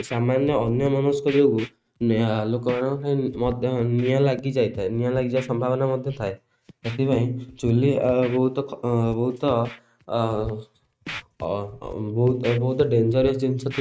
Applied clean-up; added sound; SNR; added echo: neural mask model RNNoise.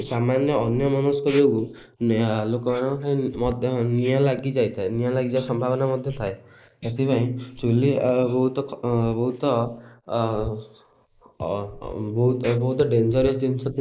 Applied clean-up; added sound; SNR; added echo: neural mask model Resemble Enhance denoiser.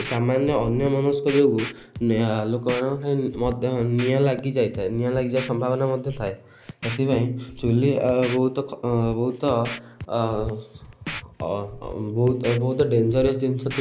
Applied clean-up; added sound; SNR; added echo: none; Scratching (performance technique); 15 dB; none.